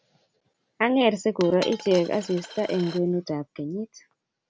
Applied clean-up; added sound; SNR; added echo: none; Coin (dropping); 17 dB; none.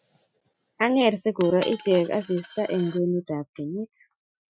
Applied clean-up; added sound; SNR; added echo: classical method Wiener filter.